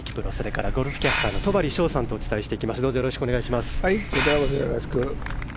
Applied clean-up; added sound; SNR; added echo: none; Hiss; 4 dB; none.